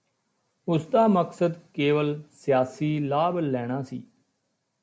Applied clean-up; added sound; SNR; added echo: none; none; none; none.